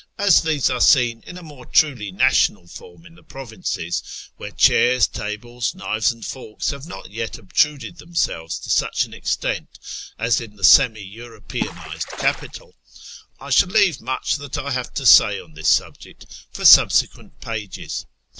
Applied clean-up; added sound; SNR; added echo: none; Water / Splash, splatter; 11 dB; none.